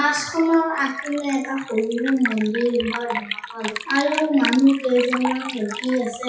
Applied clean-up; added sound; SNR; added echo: classical method WPE with log-MMSE.